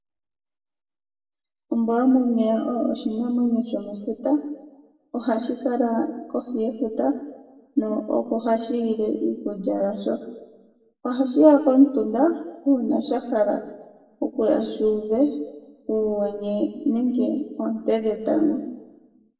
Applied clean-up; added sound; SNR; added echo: none; none; none; reverberation time 1.1 s.